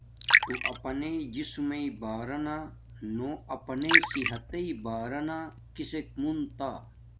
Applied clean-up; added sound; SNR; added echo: none; Liquid; -2 dB; none.